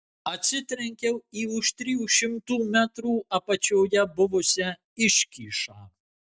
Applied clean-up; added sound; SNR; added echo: none; none; none; none.